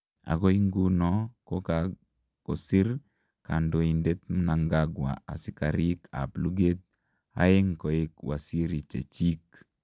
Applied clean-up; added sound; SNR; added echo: none; none; none; none.